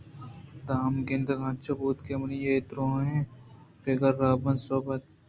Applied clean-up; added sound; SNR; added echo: none; none; none; none.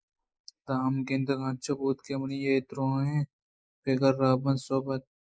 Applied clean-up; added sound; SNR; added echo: neural mask model Resemble Enhance denoiser.